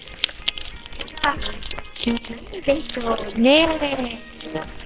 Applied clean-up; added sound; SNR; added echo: neural separator model SepFormer WHAMR!.